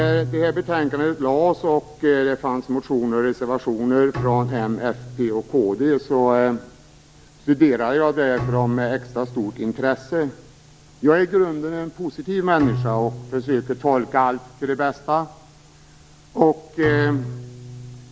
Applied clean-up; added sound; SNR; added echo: none; Bowed string instrument; 11 dB; none.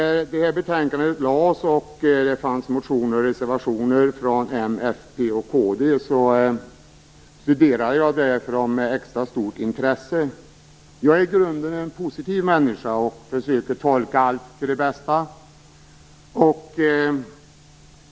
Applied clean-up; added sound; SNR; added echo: none; none; none; none.